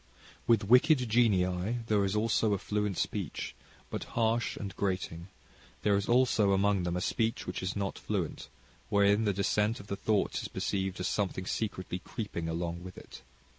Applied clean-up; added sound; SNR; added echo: none; none; none; none.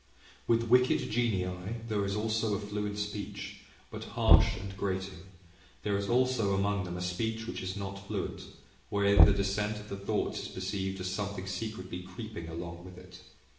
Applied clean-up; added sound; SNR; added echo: none; Knock; -2 dB; reverberation time 0.8 s.